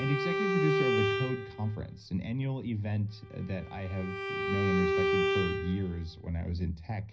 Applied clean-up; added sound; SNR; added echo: none; Bowed string instrument; 0 dB; reverberation time 0.4 s.